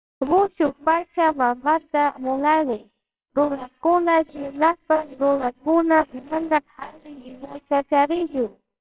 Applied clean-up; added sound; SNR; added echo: neural separator model SepFormer WHAMR!.